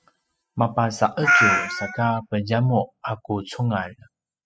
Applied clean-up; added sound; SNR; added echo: classical method spectral subtraction.